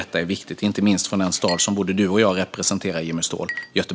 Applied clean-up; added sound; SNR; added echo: none; Chink, clink; 17 dB; none.